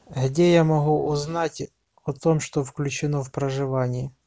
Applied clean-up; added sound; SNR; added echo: none; none; none; none.